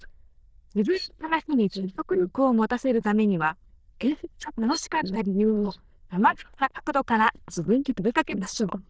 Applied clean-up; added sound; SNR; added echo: neural diffusion model UNIVERSE++.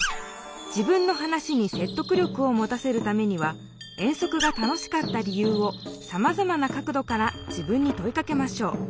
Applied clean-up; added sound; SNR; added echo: none; Bird vocalization, bird call, bird song + Engine; 17 dB; none.